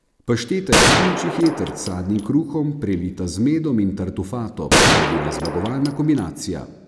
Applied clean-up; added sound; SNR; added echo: none; Gunshot, gunfire; -3 dB; none.